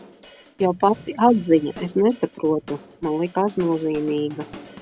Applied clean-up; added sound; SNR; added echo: none; Drum / Drum kit; 19 dB; none.